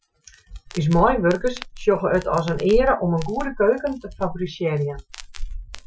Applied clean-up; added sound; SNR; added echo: classical method Wiener filter.